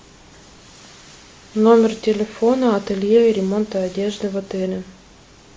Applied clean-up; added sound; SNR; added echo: none; none; none; none.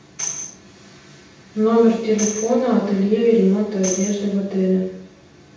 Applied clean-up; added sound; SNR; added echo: none; Tambourine; 14 dB; reverberation time 0.8 s.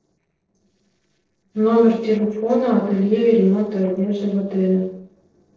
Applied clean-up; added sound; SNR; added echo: neural separator model SepFormer DNS4.